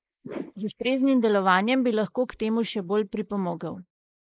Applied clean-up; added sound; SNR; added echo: neural mask model Resemble Enhance denoiser.